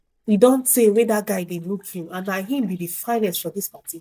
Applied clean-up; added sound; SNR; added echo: neural mask model DeepFilterNet 3.